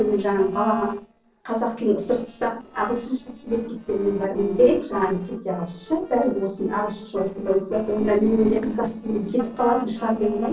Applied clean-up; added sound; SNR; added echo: neural separator model SepFormer DNS4.